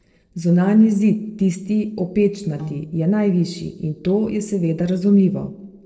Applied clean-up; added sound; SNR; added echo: neural separator model SepFormer DNS4.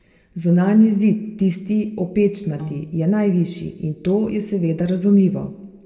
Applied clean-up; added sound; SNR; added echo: none; Piano; 14 dB; reverberation time 0.2 s.